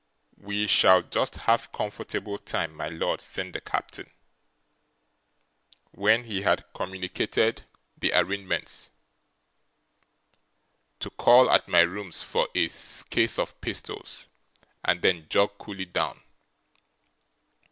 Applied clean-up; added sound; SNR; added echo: none; none; none; none.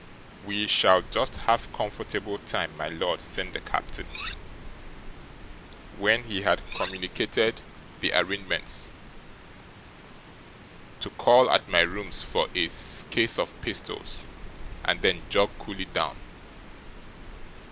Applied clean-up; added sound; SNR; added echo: none; Cutlery, silverware + Rain; 12 dB; none.